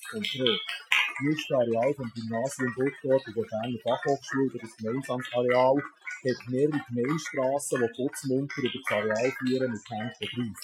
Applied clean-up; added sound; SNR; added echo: classical method Wiener filter.